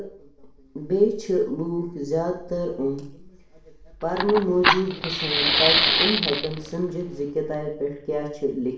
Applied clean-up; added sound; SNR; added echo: none; Fire; -2 dB; reverberation time 0.6 s.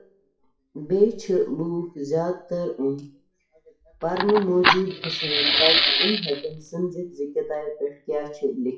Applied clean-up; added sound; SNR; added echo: classical method WPE with log-MMSE.